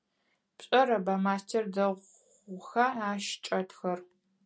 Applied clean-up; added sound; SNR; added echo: none; none; none; none.